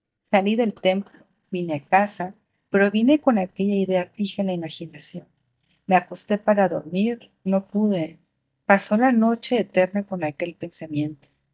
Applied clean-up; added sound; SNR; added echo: neural mask model DeepFilterNet 3.